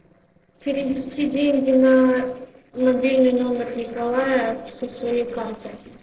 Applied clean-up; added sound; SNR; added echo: neural separator model SepFormer DNS4.